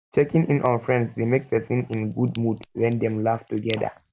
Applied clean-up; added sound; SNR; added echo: none; Crack; 16 dB; none.